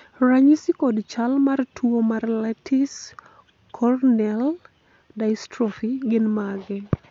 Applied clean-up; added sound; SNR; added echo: none; none; none; none.